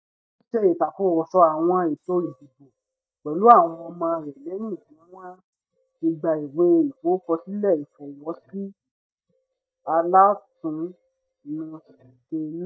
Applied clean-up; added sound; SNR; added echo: neural mask model DeepFilterNet 3.